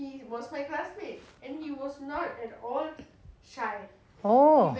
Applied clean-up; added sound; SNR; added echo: none; none; none; none.